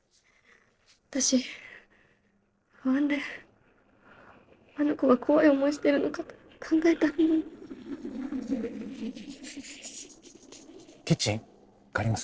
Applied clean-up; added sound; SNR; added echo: neural separator model SepFormer DNS4.